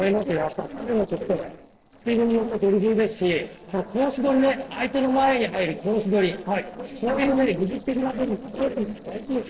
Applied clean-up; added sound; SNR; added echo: neural separator model SepFormer DNS4.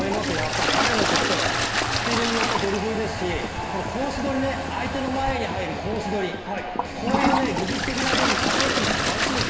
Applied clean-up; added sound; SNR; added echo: none; Toilet flush; 0 dB; reverberation time 2.8 s.